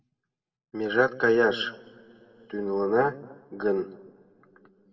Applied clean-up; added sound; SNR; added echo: none; none; none; reverberation time 1.2 s.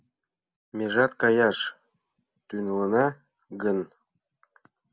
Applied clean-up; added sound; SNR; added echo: none; none; none; none.